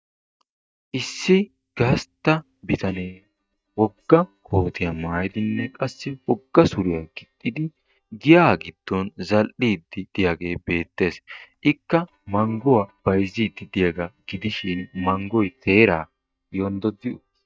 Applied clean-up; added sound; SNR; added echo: neural mask model DeepFilterNet 3.